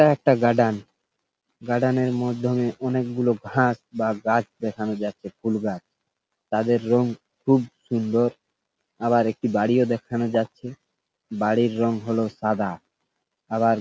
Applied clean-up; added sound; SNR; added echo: none; none; none; none.